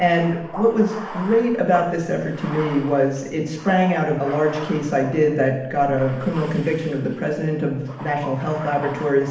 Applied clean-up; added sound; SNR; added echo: none; Bathtub (filling or washing); 16 dB; reverberation time 0.8 s.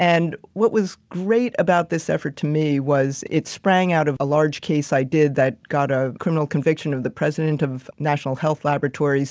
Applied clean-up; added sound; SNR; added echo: none; none; none; none.